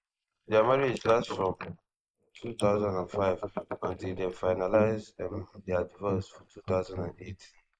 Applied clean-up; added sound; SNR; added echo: neural mask model Resemble Enhance denoiser.